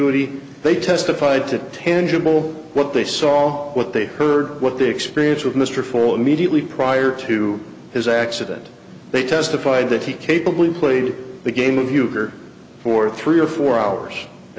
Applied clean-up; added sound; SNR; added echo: none; none; none; none.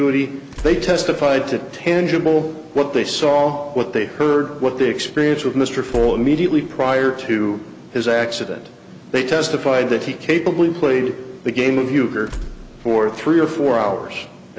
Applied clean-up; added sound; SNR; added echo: none; Tools; 17 dB; none.